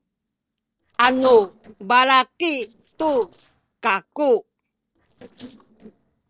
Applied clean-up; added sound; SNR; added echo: neural separator model SepFormer DNS4.